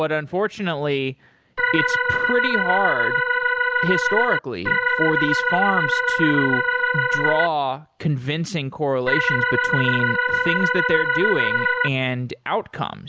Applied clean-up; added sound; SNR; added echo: none; Organ; -4 dB; none.